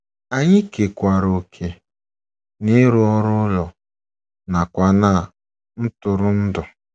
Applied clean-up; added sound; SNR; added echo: none; none; none; none.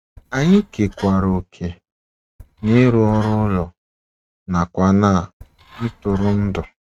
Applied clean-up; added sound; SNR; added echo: neural mask model RNNoise.